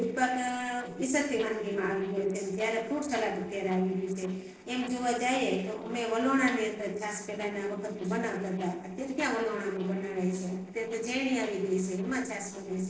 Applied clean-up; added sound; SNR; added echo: neural separator model SepFormer DNS4.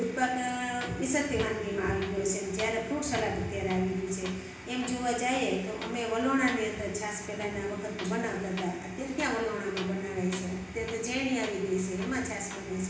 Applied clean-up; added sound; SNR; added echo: none; Tools; 17 dB; reverberation time 0.9 s.